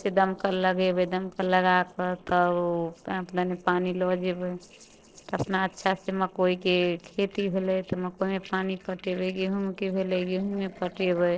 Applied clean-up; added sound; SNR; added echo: neural separator model SepFormer DNS4.